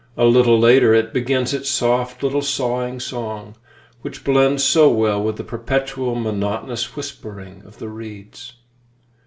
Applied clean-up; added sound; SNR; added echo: none; none; none; none.